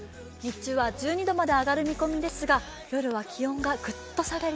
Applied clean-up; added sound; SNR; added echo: none; none; none; none.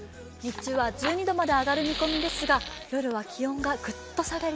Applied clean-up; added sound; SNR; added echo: none; Fire; 10 dB; none.